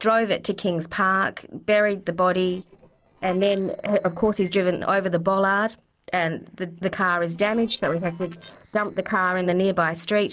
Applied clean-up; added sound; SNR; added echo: neural separator model SepFormer DNS4.